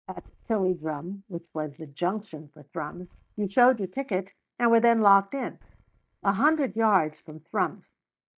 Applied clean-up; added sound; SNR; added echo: neural mask model DeepFilterNet 3.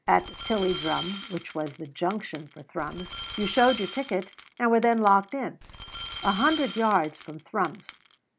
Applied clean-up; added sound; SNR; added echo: none; Glass; 12 dB; none.